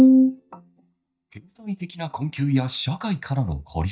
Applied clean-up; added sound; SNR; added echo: neural mask model DeepFilterNet 3.